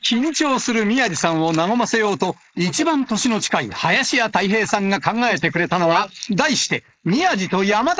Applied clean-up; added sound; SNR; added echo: neural mask model Resemble Enhance denoiser.